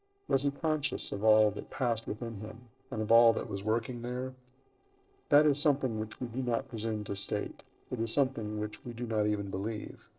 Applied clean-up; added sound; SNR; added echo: neural separator model SepFormer DNS4.